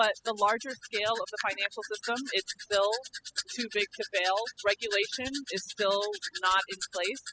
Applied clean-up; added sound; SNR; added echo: classical method spectral subtraction.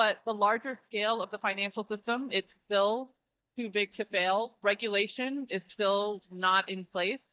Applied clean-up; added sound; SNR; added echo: neural mask model DeepFilterNet 3.